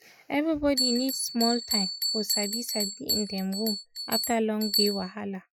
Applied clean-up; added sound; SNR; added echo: classical method Wiener filter.